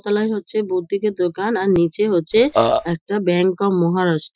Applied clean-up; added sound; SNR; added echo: classical method Wiener filter.